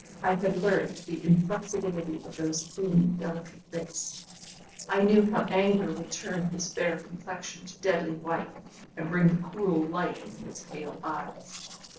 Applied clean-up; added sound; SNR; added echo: neural separator model SepFormer DNS4.